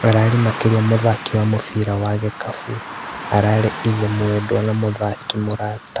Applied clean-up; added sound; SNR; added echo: none; Car passing by / Traffic noise, roadway noise; 13 dB; none.